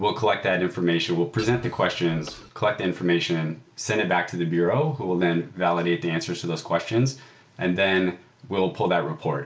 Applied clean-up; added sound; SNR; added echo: none; Printer; 18 dB; none.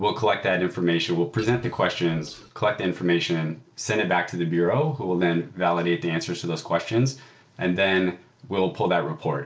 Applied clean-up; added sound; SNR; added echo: neural separator model SepFormer DNS4.